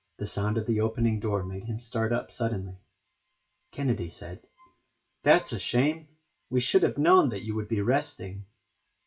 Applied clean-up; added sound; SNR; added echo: classical method WPE with log-MMSE.